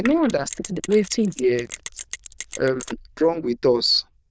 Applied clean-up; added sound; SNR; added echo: neural diffusion model UNIVERSE++.